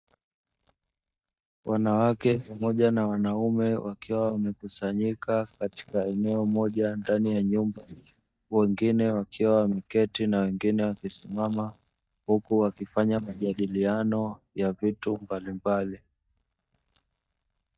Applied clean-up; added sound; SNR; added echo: neural mask model DeepFilterNet 3.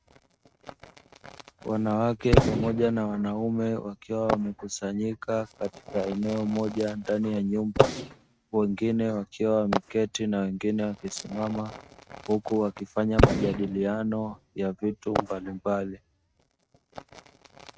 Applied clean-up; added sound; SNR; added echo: neural mask model RNNoise.